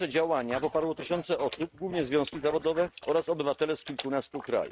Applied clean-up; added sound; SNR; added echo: neural mask model RNNoise.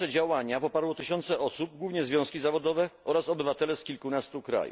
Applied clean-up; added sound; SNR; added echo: none; none; none; none.